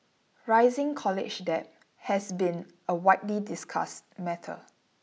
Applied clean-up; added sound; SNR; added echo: none; none; none; none.